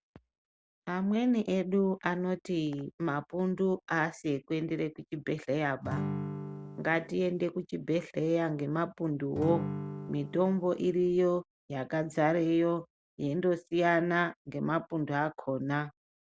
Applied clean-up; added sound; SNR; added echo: none; Acoustic guitar / Strum; 7 dB; none.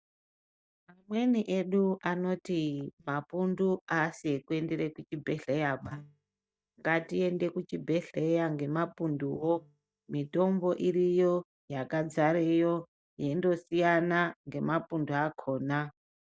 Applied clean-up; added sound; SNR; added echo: neural mask model DeepFilterNet 3.